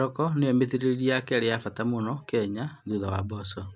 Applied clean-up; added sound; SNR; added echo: none; none; none; none.